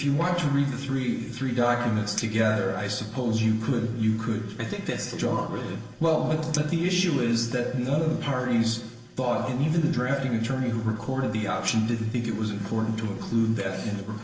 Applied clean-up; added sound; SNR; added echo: neural separator model SepFormer DNS4.